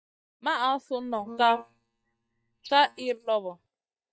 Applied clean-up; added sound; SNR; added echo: neural mask model DeepFilterNet 3.